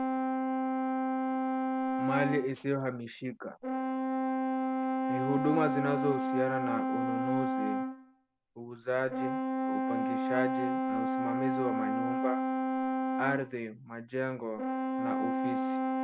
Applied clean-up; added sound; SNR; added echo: none; Brass instrument; -4 dB; none.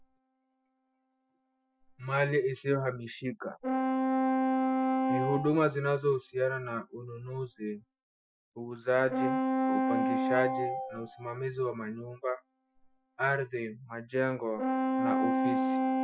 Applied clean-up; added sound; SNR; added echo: classical method Wiener filter.